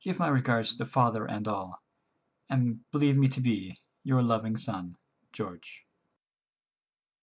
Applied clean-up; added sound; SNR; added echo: none; none; none; none.